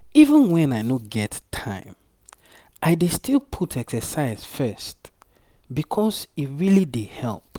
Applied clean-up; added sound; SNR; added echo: none; none; none; none.